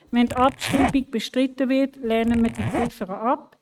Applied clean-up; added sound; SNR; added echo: neural mask model RNNoise.